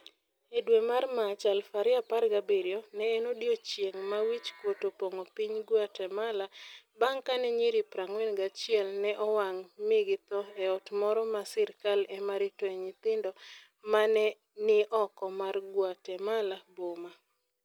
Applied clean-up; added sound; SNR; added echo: none; none; none; none.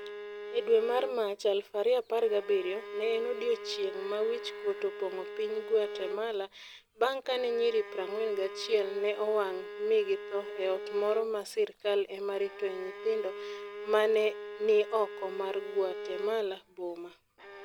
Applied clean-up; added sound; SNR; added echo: none; Bowed string instrument; 11 dB; none.